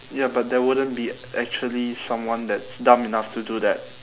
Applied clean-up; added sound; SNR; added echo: none; none; none; none.